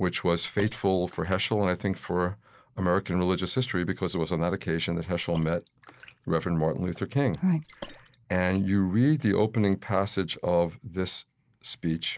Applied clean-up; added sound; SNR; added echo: neural mask model Resemble Enhance denoiser.